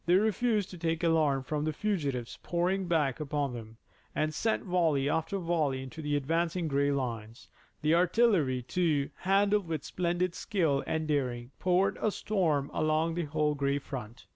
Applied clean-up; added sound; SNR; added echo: none; none; none; none.